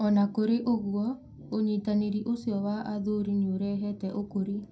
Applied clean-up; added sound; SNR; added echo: none; none; none; reverberation time 0.2 s.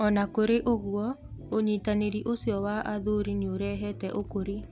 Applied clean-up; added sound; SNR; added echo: none; none; none; none.